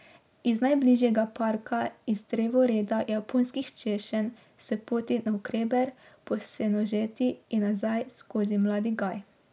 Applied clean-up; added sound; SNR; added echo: none; none; none; none.